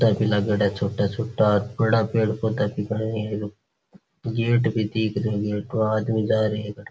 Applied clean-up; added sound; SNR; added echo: none; none; none; none.